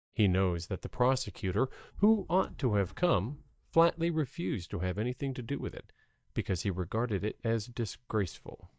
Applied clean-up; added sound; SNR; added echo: neural mask model DeepFilterNet 3.